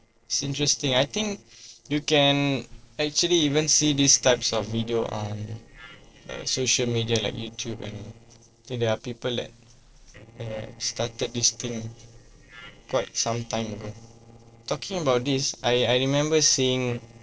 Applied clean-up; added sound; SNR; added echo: neural separator model SepFormer DNS4.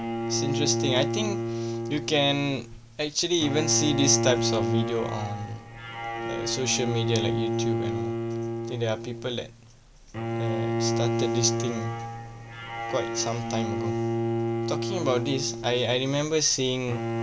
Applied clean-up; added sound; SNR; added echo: none; Bowed string instrument; 1 dB; none.